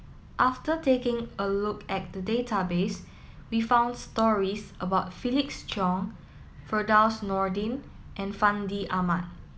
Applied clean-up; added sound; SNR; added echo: none; none; none; none.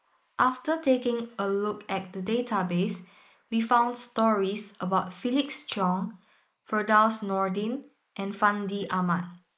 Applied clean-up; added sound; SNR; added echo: neural mask model Resemble Enhance denoiser.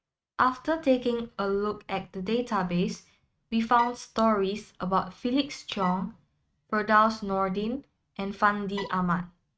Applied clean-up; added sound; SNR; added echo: neural mask model RNNoise.